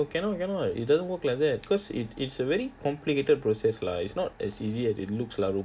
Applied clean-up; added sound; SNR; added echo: none; none; none; none.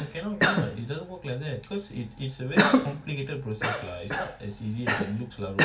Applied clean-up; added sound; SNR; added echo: none; Cough; -4 dB; reverberation time 0.2 s.